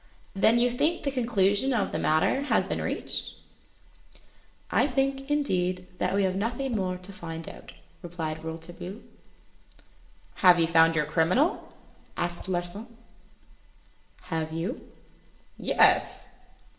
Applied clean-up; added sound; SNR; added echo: none; Whoosh, swoosh, swish; 15 dB; reverberation time 0.7 s.